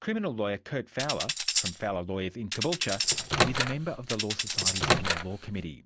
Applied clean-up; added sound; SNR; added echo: none; Tambourine + Microwave oven; -4 dB; none.